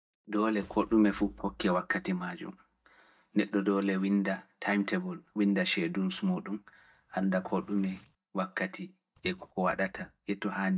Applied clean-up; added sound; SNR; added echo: neural mask model DeepFilterNet 3.